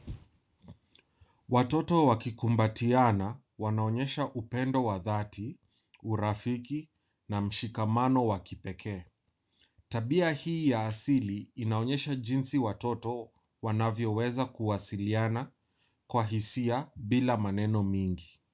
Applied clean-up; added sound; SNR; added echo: none; none; none; none.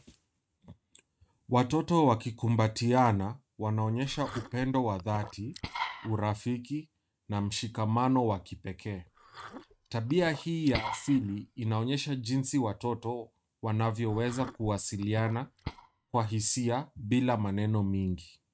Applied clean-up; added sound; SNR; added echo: neural mask model RNNoise.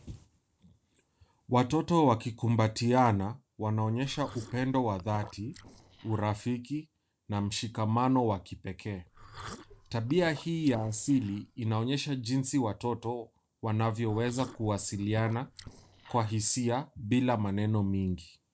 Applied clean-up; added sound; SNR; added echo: neural separator model SepFormer DNS4.